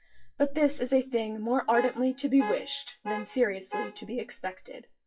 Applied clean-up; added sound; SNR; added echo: classical method WPE with log-MMSE.